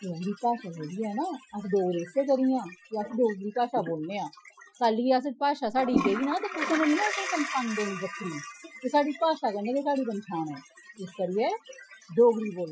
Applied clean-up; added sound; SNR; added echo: classical method Wiener filter.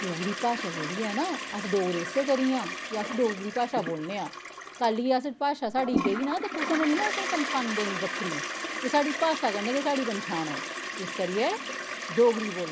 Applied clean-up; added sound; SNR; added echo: none; Toilet flush; 5 dB; none.